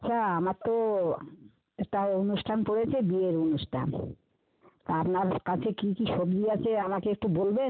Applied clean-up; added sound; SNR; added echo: none; none; none; none.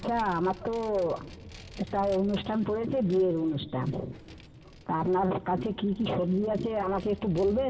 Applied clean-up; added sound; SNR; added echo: none; Vehicle; 18 dB; reverberation time 2.5 s.